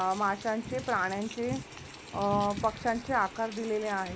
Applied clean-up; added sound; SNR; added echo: none; Rain; 17 dB; none.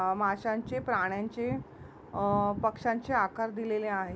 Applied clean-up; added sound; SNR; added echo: none; none; none; none.